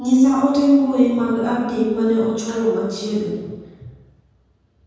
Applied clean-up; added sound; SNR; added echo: none; none; none; reverberation time 1.2 s.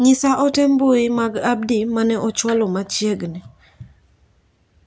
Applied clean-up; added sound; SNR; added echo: none; none; none; none.